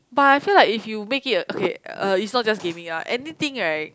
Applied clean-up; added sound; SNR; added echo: none; none; none; none.